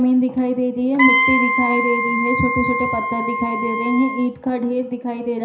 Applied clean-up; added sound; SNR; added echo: none; Wind instrument, woodwind instrument; 1 dB; reverberation time 0.5 s.